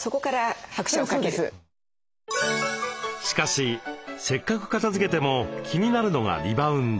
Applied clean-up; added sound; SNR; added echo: none; none; none; none.